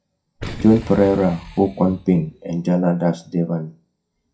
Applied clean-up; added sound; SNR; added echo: classical method WPE with log-MMSE.